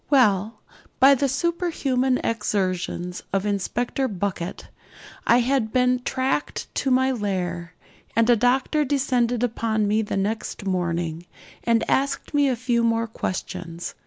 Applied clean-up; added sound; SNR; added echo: none; none; none; none.